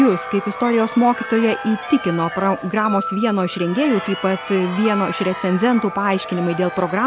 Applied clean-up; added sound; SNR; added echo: none; Crowd + Wind chime; 10 dB; none.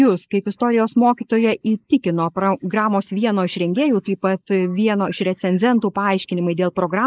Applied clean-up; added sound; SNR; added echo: neural mask model Resemble Enhance denoiser.